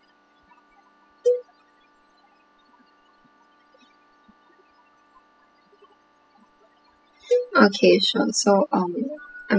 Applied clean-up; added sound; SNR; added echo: classical method spectral subtraction.